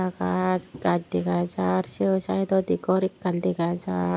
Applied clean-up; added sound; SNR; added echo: none; none; none; none.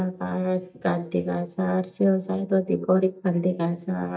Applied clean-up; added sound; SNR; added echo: neural mask model DeepFilterNet 3.